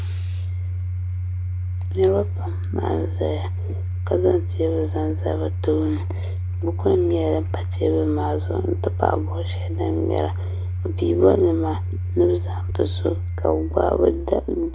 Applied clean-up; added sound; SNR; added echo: none; Domestic sounds, home sounds; 2 dB; none.